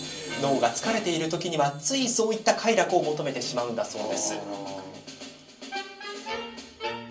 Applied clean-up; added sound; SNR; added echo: none; none; none; reverberation time 0.3 s.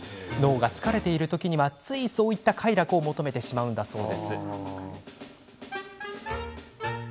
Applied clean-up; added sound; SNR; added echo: none; none; none; none.